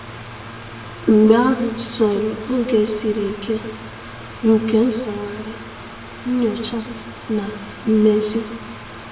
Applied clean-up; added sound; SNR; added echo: none; Mechanical fan; 14 dB; reverberation time 1.1 s.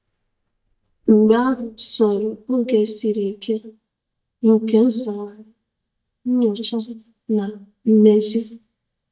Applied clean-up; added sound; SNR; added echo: neural mask model DeepFilterNet 3.